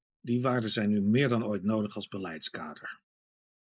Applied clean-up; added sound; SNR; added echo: neural mask model Resemble Enhance denoiser.